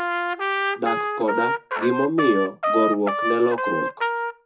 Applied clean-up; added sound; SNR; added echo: none; Trumpet; 1 dB; reverberation time 0.2 s.